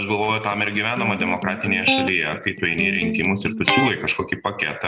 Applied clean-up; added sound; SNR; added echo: none; Electric guitar; 3 dB; none.